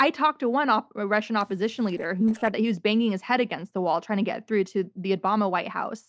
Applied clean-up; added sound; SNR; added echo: neural separator model SepFormer DNS4.